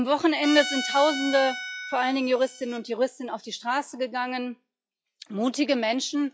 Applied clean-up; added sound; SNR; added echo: classical method log-MMSE.